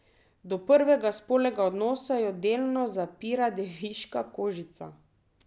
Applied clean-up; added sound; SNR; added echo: none; none; none; none.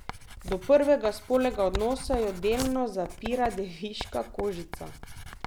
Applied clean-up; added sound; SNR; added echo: none; Writing; 10 dB; none.